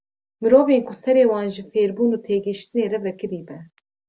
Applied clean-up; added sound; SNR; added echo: none; none; none; none.